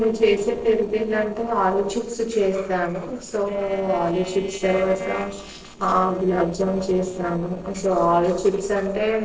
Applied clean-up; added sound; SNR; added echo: neural separator model SepFormer DNS4.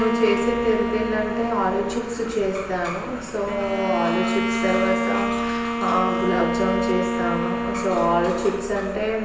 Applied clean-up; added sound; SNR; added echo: none; Bowed string instrument; 2 dB; reverberation time 0.9 s.